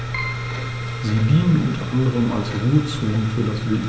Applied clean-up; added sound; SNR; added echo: none; Keyboard (musical); 16 dB; none.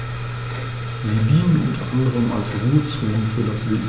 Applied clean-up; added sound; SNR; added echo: none; none; none; none.